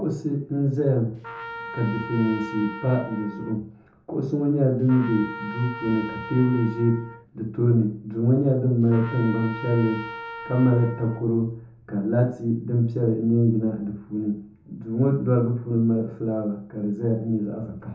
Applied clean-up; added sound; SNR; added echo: none; Trumpet; 14 dB; reverberation time 0.5 s.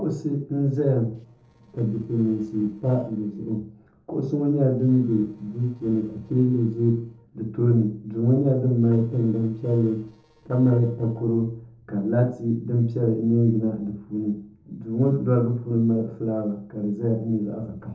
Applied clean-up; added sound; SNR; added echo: neural separator model SepFormer DNS4.